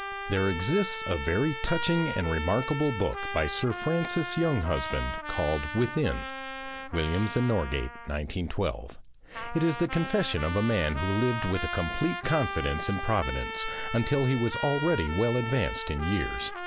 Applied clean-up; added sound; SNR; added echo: none; Trumpet; 8 dB; none.